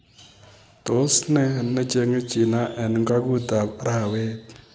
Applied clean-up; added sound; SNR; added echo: none; none; none; none.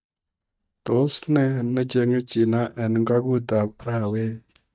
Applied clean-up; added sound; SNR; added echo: neural mask model DeepFilterNet 3.